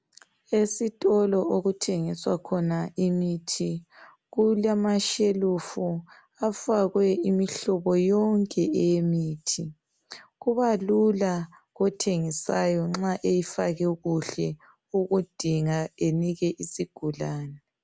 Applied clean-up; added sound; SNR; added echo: none; none; none; none.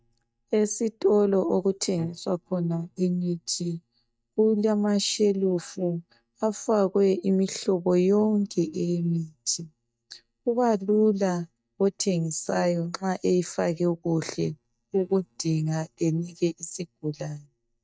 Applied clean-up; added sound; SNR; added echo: neural mask model DeepFilterNet 3.